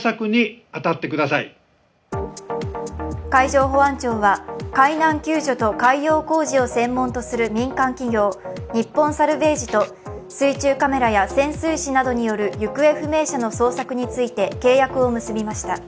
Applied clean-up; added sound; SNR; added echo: none; none; none; none.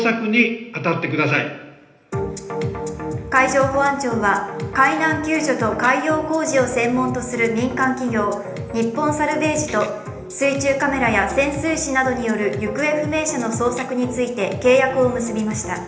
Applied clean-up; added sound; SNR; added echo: none; none; none; reverberation time 1.0 s.